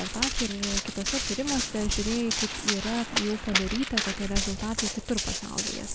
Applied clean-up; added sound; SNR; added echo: none; Run; -1 dB; none.